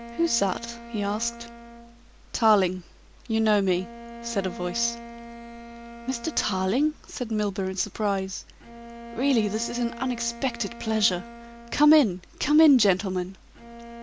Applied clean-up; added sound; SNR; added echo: none; Bowed string instrument; 16 dB; none.